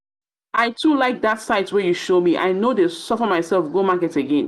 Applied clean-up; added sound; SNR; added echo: none; none; none; none.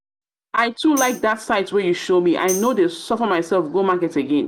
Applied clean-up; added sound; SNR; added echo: none; Tambourine; 16 dB; none.